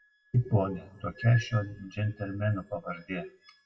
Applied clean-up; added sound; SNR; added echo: classical method WPE with log-MMSE.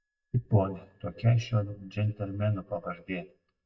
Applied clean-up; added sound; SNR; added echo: neural mask model DeepFilterNet 3.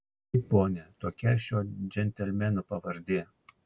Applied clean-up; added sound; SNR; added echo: none; none; none; none.